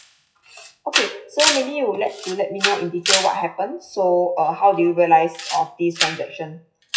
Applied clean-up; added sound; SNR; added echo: classical method WPE with log-MMSE.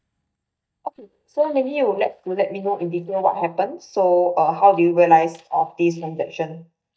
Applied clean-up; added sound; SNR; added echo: neural mask model DeepFilterNet 3.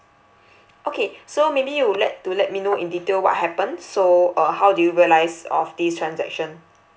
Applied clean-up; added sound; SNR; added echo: none; none; none; none.